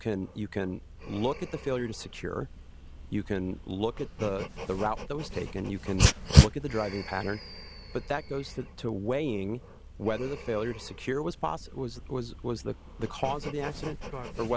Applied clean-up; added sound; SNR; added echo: none; Dog; -1 dB; none.